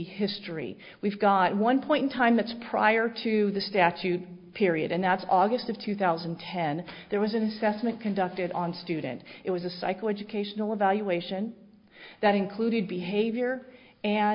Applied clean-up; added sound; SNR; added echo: none; none; none; none.